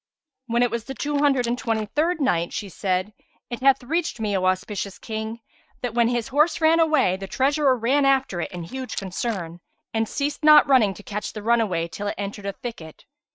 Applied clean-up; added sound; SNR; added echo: neural mask model RNNoise.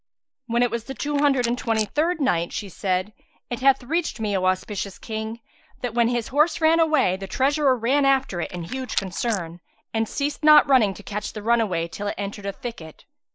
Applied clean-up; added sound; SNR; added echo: neural mask model Resemble Enhance denoiser.